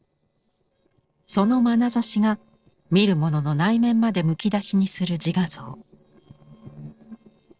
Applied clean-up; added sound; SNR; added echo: neural separator model SepFormer DNS4.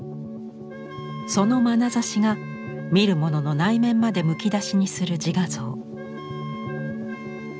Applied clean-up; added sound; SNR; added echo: none; Wind instrument, woodwind instrument; 18 dB; none.